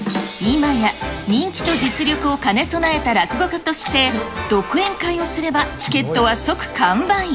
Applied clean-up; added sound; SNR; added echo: none; Insect + Clock; 17 dB; none.